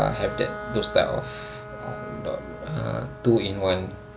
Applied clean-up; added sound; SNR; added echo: none; Bowed string instrument; 11 dB; none.